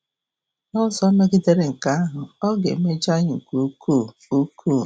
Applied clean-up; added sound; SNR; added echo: none; none; none; none.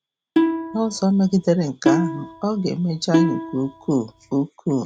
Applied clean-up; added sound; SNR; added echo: none; Plucked string instrument; 2 dB; none.